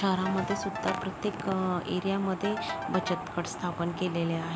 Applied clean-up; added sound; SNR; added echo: none; Ringtone / Keyboard (musical); 9 dB; none.